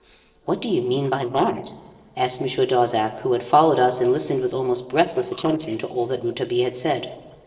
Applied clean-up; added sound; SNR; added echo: neural separator model SepFormer DNS4.